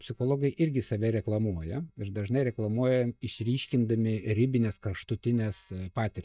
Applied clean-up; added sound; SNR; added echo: neural mask model DeepFilterNet 3.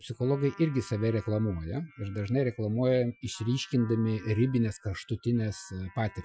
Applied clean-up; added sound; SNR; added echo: classical method Wiener filter.